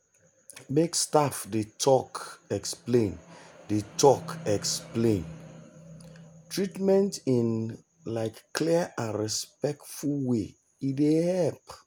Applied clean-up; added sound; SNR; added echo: none; none; none; none.